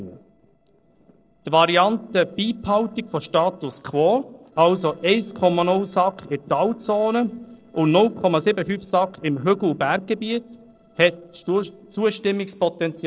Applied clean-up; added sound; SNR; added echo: neural separator model SepFormer DNS4.